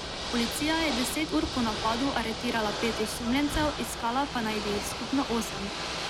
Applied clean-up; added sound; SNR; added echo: none; Ocean / Boat, Water vehicle; 4 dB; none.